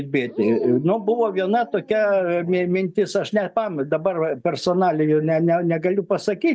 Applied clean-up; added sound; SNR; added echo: neural mask model DeepFilterNet 3.